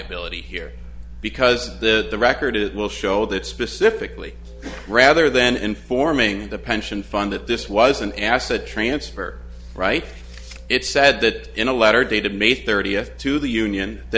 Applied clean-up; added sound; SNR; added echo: none; Musical instrument; 17 dB; none.